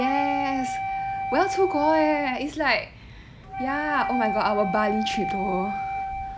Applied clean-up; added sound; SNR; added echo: none; Wind instrument, woodwind instrument; 4 dB; none.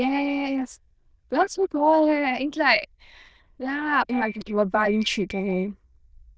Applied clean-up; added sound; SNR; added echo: neural diffusion model UNIVERSE++.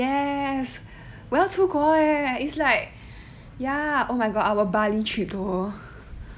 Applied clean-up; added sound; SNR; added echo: none; none; none; none.